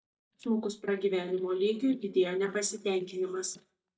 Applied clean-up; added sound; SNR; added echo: neural mask model DeepFilterNet 3.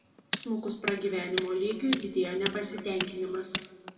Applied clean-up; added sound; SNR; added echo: none; Tools; 5 dB; reverberation time 1.9 s.